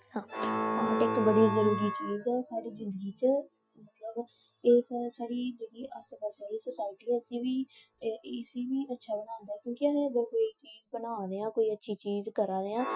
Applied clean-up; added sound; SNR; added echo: classical method Wiener filter.